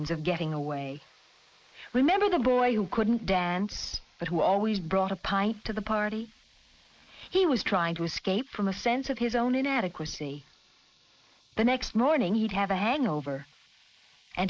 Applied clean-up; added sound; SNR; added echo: neural mask model Resemble Enhance denoiser.